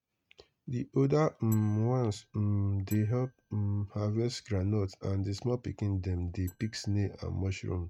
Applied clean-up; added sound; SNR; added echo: neural mask model RNNoise.